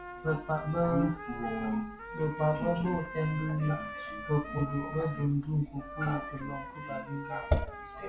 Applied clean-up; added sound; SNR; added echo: none; Trumpet; 11 dB; reverberation time 0.4 s.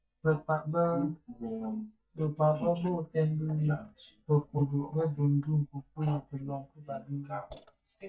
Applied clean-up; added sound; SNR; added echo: neural mask model DeepFilterNet 3.